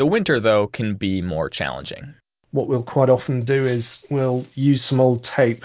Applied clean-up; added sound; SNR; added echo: none; none; none; none.